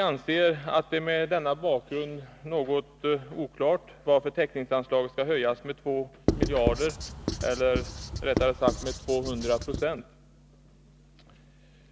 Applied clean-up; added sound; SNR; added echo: none; Writing; 3 dB; none.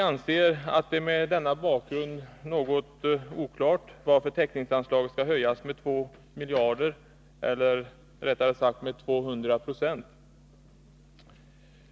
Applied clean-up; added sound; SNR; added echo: none; none; none; none.